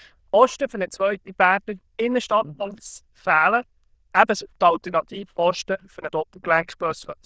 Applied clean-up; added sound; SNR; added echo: neural diffusion model UNIVERSE++.